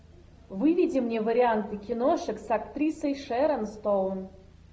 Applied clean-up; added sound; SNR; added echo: none; none; none; none.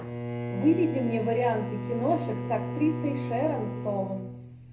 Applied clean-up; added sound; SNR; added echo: none; Bowed string instrument; 4 dB; reverberation time 0.3 s.